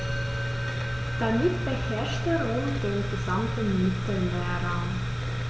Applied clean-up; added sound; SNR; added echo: none; Musical instrument; 15 dB; none.